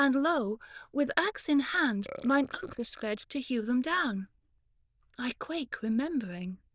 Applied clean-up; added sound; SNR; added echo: neural diffusion model UNIVERSE++.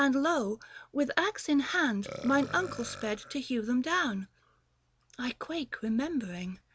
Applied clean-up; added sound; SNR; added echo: none; Burping, eructation; 15 dB; none.